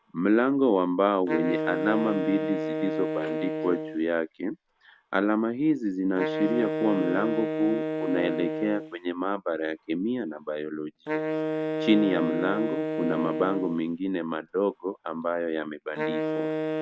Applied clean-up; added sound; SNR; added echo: none; Wind instrument, woodwind instrument; 4 dB; none.